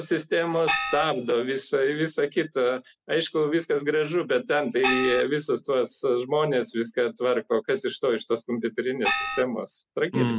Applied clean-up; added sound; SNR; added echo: none; Gong; 1 dB; none.